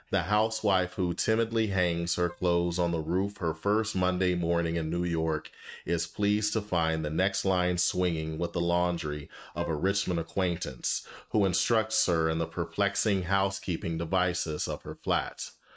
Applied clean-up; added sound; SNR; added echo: neural mask model RNNoise.